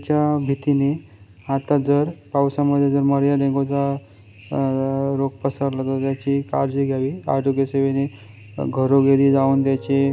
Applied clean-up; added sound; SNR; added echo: none; none; none; none.